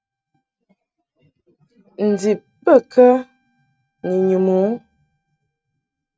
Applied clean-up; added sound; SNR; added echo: neural mask model RNNoise.